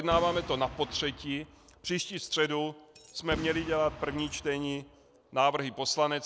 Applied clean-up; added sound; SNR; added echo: none; Coin (dropping) + Boom; 13 dB; none.